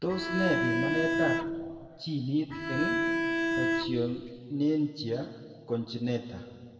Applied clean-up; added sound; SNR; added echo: none; Bowed string instrument; -2 dB; reverberation time 1.8 s.